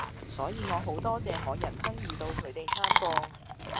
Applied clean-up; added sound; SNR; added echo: none; Chewing, mastication; -5 dB; none.